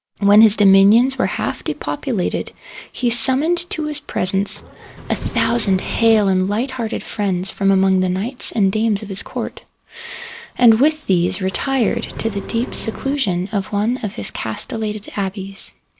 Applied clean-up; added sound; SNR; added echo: none; Engine; 14 dB; none.